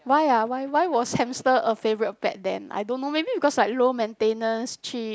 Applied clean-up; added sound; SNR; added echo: none; none; none; none.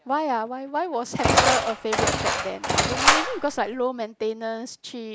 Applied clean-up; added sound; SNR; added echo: none; Engine; -5 dB; none.